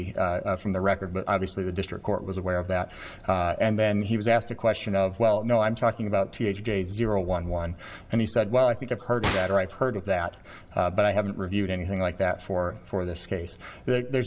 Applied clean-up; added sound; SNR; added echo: none; Gunshot, gunfire; 10 dB; reverberation time 0.3 s.